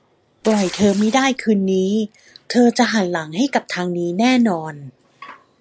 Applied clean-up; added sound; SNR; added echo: none; Tearing; 16 dB; none.